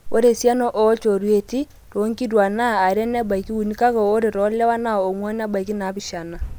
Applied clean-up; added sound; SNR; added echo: none; none; none; none.